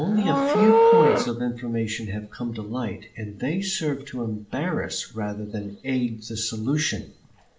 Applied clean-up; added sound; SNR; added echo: none; Livestock, farm animals, working animals; 0 dB; reverberation time 0.4 s.